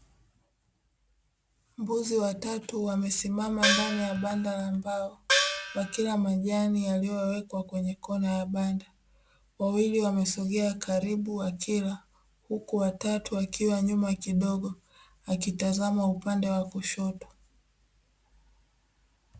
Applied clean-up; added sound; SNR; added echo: none; Gong; -2 dB; none.